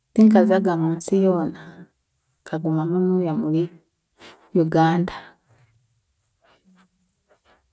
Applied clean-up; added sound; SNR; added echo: none; none; none; none.